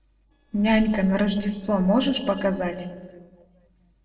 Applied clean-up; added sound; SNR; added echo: neural separator model SepFormer DNS4.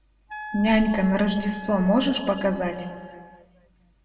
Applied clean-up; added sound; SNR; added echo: none; Wind instrument, woodwind instrument; 15 dB; reverberation time 1.8 s.